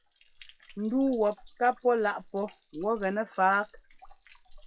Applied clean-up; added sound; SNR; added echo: classical method log-MMSE.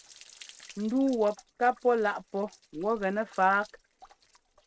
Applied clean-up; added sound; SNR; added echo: neural mask model RNNoise.